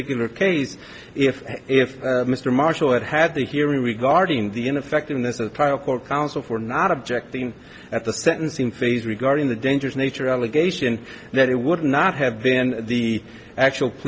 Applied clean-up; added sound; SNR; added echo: none; none; none; none.